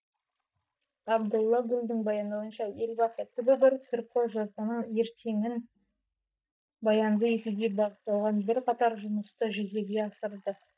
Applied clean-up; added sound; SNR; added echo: neural mask model DeepFilterNet 3.